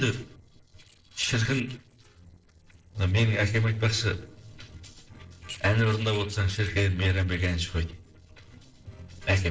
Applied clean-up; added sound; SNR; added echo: neural separator model SepFormer DNS4.